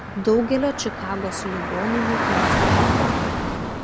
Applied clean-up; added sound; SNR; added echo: none; Traffic noise, roadway noise / Car; -3 dB; none.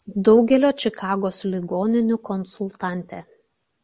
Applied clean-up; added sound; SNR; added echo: none; none; none; none.